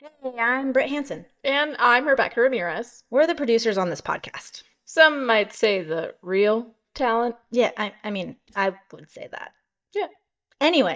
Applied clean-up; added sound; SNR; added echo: neural mask model DeepFilterNet 3.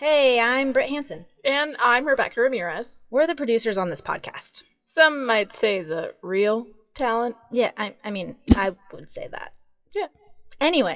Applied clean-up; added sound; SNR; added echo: classical method WPE with log-MMSE.